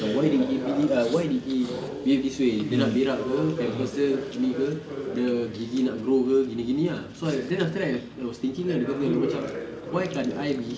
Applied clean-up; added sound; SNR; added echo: none; none; none; none.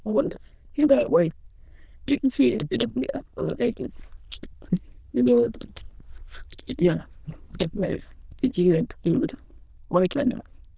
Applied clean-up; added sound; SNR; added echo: neural diffusion model UNIVERSE++.